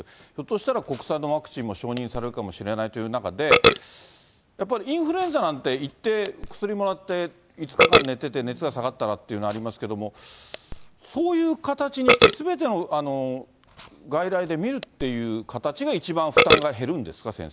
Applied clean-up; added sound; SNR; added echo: none; Burping, eructation; 0 dB; none.